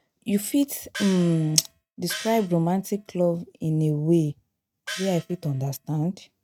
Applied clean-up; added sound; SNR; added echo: neural mask model RNNoise.